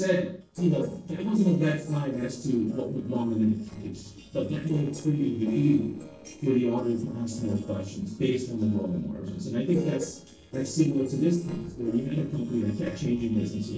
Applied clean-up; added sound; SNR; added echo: neural separator model SepFormer DNS4.